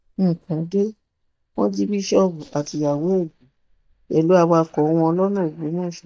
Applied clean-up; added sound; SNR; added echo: neural mask model DeepFilterNet 3.